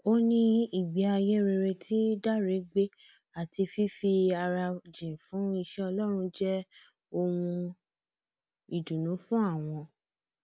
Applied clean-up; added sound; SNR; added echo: none; none; none; none.